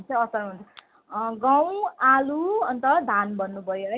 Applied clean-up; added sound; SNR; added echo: none; none; none; none.